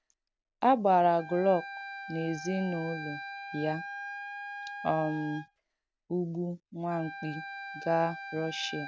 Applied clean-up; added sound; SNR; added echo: none; Wind instrument, woodwind instrument; 11 dB; none.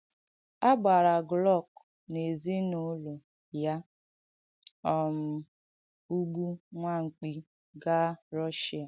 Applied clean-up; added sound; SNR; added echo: none; none; none; none.